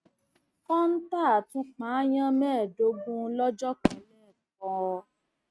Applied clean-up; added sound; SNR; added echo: neural mask model RNNoise.